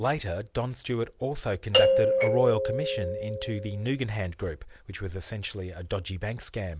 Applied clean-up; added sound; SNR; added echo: none; Doorbell; -5 dB; none.